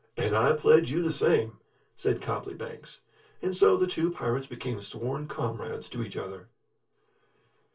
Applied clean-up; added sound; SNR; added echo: none; none; none; reverberation time 0.2 s.